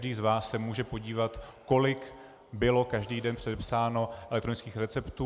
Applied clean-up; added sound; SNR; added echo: none; none; none; none.